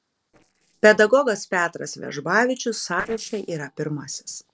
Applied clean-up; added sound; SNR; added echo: neural separator model SepFormer DNS4.